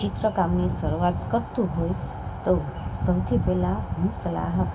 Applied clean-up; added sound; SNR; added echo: none; none; none; reverberation time 2.8 s.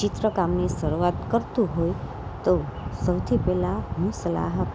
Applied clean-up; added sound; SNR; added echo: none; none; none; none.